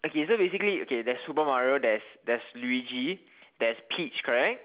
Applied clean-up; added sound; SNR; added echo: none; none; none; none.